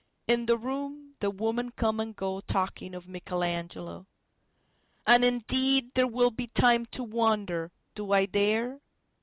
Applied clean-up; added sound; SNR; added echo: none; none; none; none.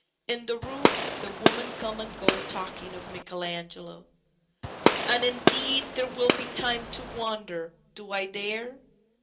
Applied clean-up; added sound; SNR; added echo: none; Gunshot, gunfire; -5 dB; reverberation time 0.2 s.